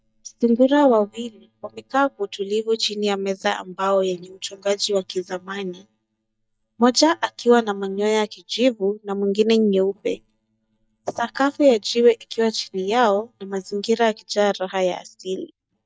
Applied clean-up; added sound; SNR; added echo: neural mask model DeepFilterNet 3.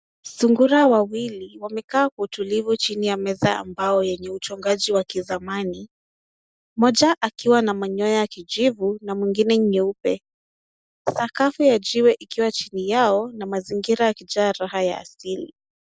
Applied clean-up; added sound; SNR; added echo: none; none; none; none.